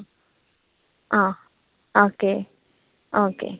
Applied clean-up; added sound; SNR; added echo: none; none; none; none.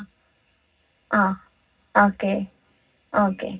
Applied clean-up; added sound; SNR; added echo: none; none; none; reverberation time 0.4 s.